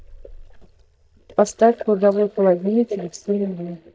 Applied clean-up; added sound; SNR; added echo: neural mask model DeepFilterNet 3.